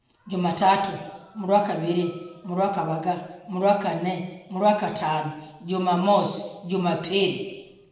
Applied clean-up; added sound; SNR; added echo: none; none; none; reverberation time 1.0 s.